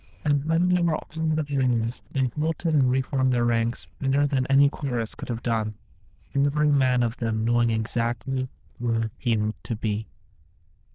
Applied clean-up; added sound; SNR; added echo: neural diffusion model UNIVERSE++.